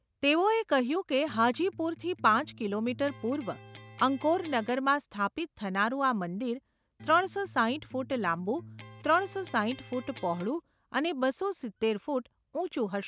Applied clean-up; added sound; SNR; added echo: none; Electric guitar; 19 dB; none.